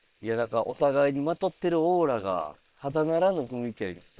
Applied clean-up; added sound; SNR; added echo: neural separator model SepFormer WHAM!.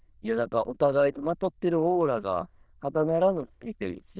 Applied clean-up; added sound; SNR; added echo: neural diffusion model UNIVERSE++.